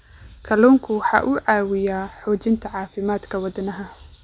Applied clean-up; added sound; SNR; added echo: none; none; none; none.